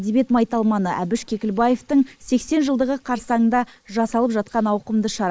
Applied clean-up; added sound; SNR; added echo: neural mask model Resemble Enhance denoiser.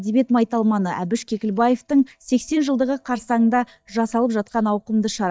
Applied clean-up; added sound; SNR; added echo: neural mask model DeepFilterNet 3.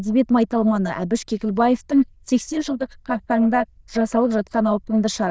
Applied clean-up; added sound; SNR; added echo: neural diffusion model UNIVERSE++.